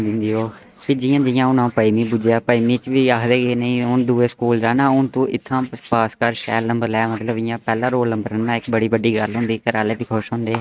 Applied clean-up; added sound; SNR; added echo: neural mask model RNNoise.